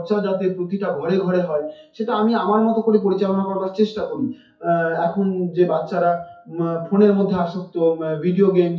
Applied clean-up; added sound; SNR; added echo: classical method WPE with log-MMSE.